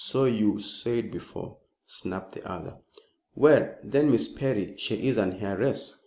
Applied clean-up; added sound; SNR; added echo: none; none; none; none.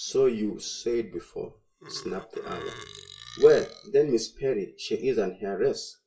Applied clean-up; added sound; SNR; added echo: classical method WPE with log-MMSE.